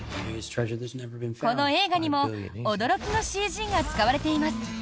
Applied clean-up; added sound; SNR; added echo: none; none; none; none.